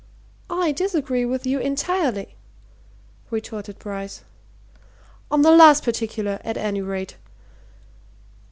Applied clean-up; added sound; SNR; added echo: none; none; none; none.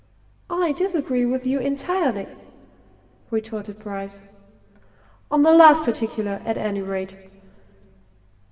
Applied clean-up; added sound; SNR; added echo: none; none; none; reverberation time 3.0 s.